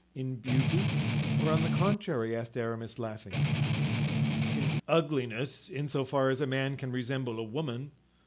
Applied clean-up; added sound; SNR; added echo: none; Strum; -5 dB; none.